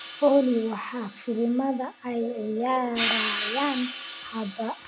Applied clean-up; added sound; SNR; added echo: none; Hi-hat; 8 dB; none.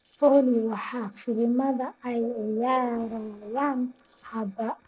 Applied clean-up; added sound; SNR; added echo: neural separator model SepFormer DNS4.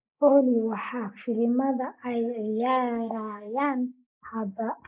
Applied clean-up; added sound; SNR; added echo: neural mask model Resemble Enhance denoiser.